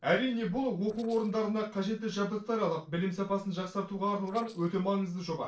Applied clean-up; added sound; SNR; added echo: neural separator model SepFormer DNS4.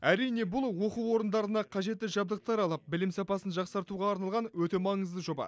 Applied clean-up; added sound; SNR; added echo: none; none; none; none.